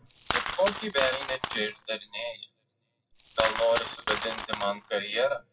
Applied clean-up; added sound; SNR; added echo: none; Coin (dropping); 4 dB; reverberation time 0.2 s.